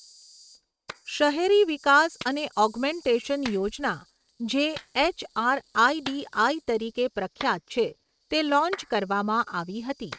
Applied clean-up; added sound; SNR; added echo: neural mask model RNNoise.